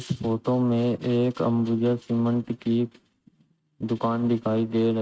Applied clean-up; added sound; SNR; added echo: neural mask model RNNoise.